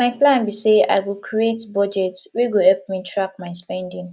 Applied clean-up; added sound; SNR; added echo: none; none; none; none.